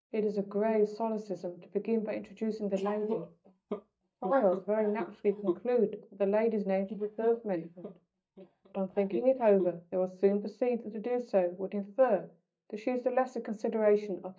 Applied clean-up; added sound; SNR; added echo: neural mask model DeepFilterNet 3.